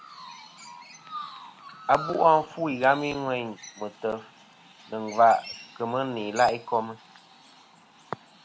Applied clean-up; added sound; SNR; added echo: none; Chirp, tweet; 17 dB; none.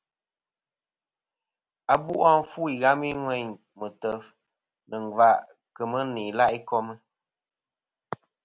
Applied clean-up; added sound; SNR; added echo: none; none; none; none.